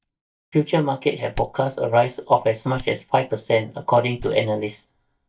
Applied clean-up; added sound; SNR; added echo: neural mask model DeepFilterNet 3.